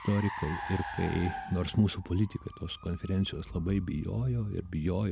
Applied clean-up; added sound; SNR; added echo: none; Car; 12 dB; none.